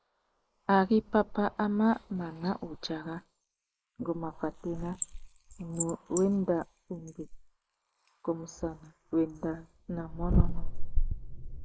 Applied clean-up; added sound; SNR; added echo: neural mask model Resemble Enhance denoiser.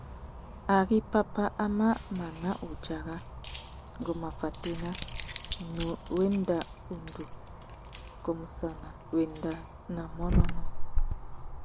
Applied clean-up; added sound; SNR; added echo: none; Keys jangling; 0 dB; none.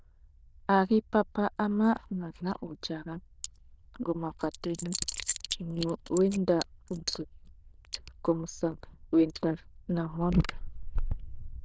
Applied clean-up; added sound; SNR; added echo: neural diffusion model UNIVERSE++.